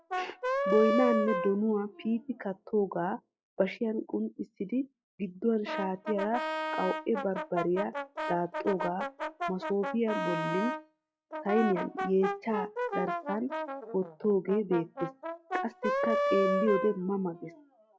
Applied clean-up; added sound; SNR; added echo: classical method log-MMSE.